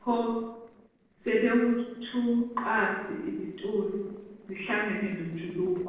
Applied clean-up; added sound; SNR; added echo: neural separator model SepFormer DNS4.